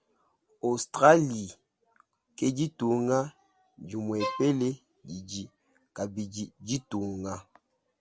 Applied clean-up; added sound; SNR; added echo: none; Bowed string instrument; 8 dB; none.